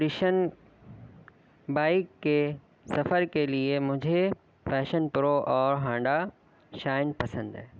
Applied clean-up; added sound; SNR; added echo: none; none; none; none.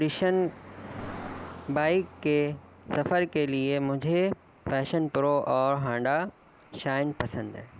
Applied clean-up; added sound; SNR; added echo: none; Cricket; 19 dB; none.